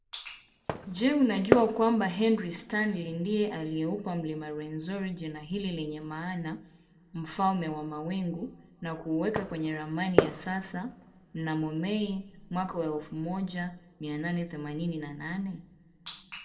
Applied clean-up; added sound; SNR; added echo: none; Fireworks; 3 dB; reverberation time 2.2 s.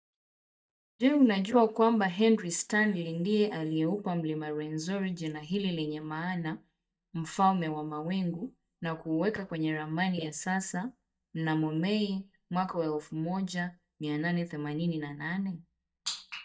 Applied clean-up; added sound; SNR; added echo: neural mask model DeepFilterNet 3.